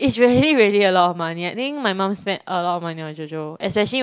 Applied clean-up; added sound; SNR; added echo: none; none; none; none.